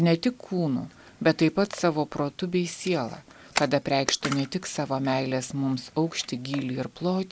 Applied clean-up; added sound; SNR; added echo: none; Camera; 14 dB; none.